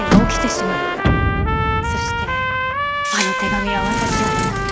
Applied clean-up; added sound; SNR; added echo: none; Sliding door + Trumpet; -3 dB; none.